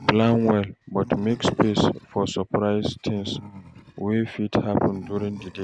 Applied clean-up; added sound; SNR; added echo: none; Animal; 20 dB; none.